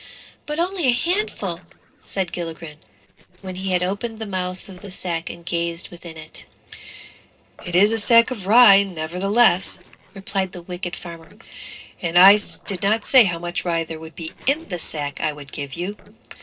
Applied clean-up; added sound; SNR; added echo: neural separator model SepFormer DNS4.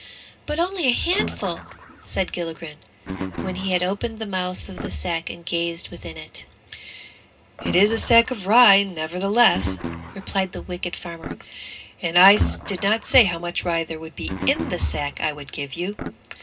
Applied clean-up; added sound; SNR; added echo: none; Guitar; 11 dB; reverberation time 0.2 s.